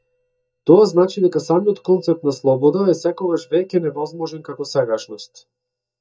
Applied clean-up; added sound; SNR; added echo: neural mask model DeepFilterNet 3.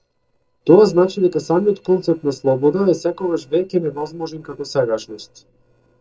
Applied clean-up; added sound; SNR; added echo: neural separator model SepFormer DNS4.